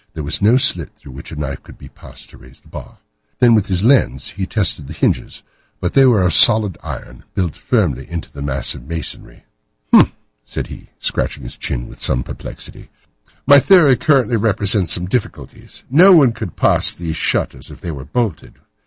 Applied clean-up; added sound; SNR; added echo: none; none; none; none.